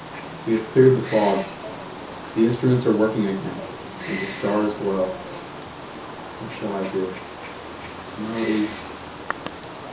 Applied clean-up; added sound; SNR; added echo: none; Wild animals; 10 dB; reverberation time 0.6 s.